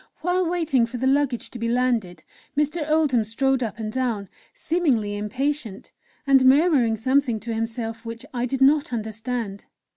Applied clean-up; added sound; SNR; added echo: none; none; none; none.